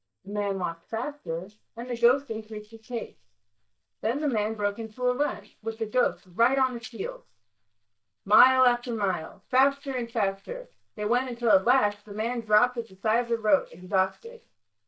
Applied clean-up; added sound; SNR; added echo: neural mask model DeepFilterNet 3.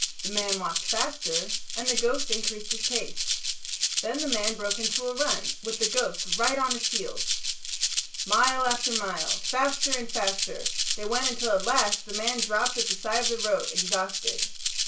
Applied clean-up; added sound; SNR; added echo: none; Rattle (instrument); 0 dB; reverberation time 0.2 s.